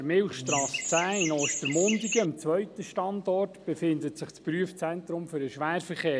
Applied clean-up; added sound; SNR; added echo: none; Chirp, tweet; 3 dB; none.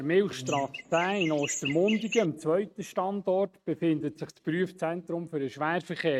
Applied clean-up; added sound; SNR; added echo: neural mask model RNNoise.